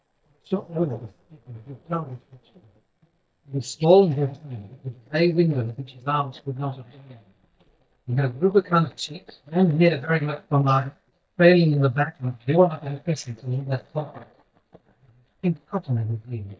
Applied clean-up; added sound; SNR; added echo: neural mask model DeepFilterNet 3.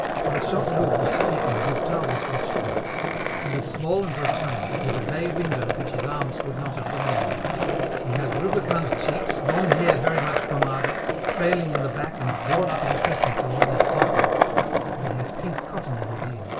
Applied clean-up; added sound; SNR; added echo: none; Skateboard; -4 dB; reverberation time 0.2 s.